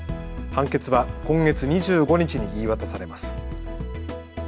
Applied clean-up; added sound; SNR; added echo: none; none; none; none.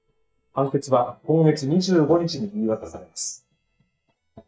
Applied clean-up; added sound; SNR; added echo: neural mask model DeepFilterNet 3.